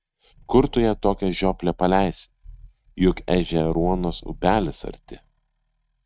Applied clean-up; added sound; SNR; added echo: neural mask model RNNoise.